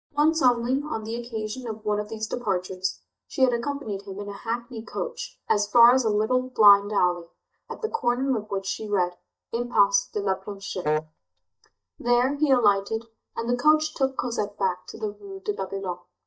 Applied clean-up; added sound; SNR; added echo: neural mask model DeepFilterNet 3.